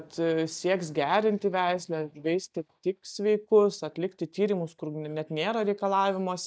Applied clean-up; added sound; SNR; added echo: neural mask model DeepFilterNet 3.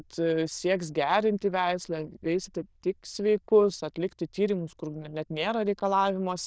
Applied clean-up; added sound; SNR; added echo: neural diffusion model UNIVERSE++.